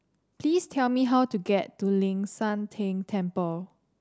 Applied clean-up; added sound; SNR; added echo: none; none; none; none.